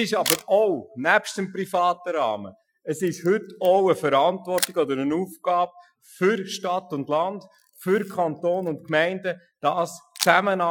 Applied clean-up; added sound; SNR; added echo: classical method Wiener filter.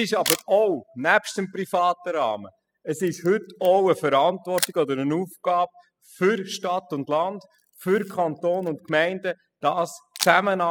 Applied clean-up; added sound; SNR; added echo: classical method spectral subtraction.